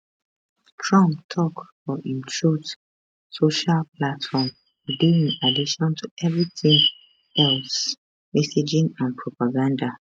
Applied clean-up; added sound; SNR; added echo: neural mask model RNNoise.